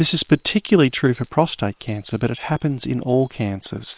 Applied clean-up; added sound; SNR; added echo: neural separator model SepFormer WHAM!.